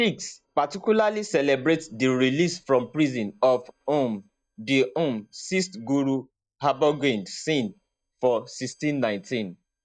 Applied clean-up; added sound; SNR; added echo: neural mask model DeepFilterNet 3.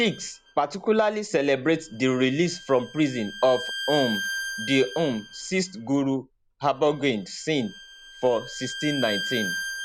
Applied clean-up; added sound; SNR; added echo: none; Bowed string instrument; 11 dB; none.